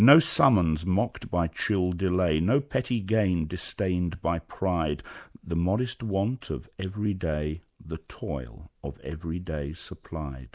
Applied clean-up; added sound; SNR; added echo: none; none; none; none.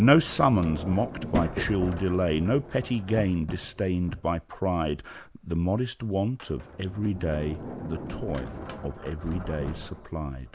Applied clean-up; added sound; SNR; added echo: none; Sliding door; 11 dB; none.